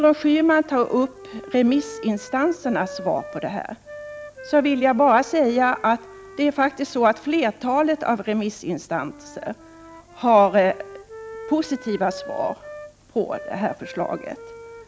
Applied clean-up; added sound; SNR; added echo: none; Wind instrument, woodwind instrument; 18 dB; none.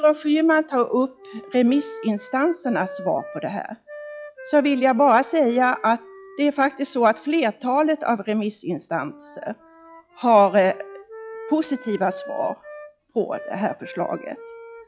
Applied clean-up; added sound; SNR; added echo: classical method log-MMSE.